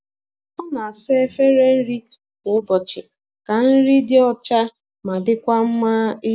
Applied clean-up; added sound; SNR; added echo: none; none; none; none.